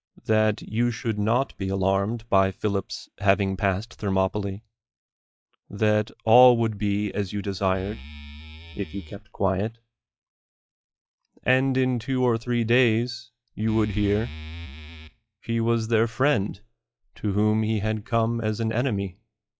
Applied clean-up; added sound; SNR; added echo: classical method log-MMSE.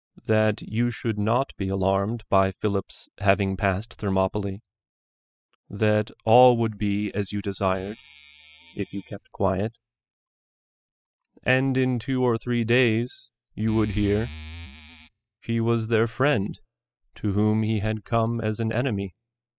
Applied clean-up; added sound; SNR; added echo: classical method spectral subtraction.